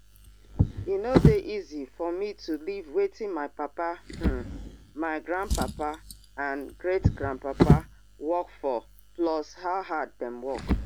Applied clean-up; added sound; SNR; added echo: none; Drawer open or close; -2 dB; none.